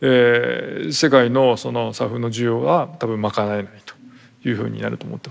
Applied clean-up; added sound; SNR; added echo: none; none; none; none.